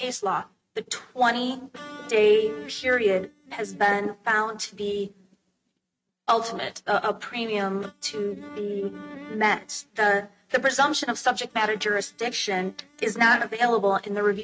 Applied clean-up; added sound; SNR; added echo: neural mask model RNNoise.